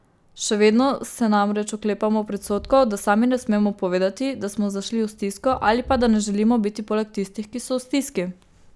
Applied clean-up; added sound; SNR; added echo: none; none; none; none.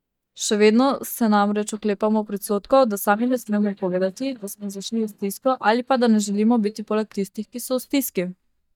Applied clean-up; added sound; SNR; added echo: neural mask model DeepFilterNet 3.